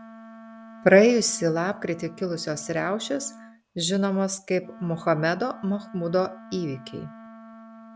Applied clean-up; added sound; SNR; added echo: none; Wind instrument, woodwind instrument; 20 dB; none.